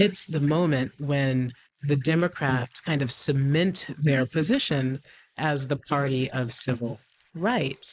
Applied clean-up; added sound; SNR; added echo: neural mask model Resemble Enhance denoiser.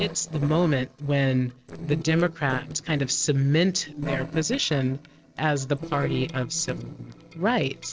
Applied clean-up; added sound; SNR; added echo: neural separator model SepFormer DNS4.